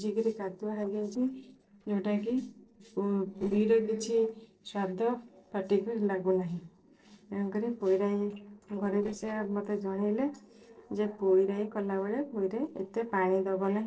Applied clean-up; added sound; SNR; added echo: neural separator model SepFormer DNS4.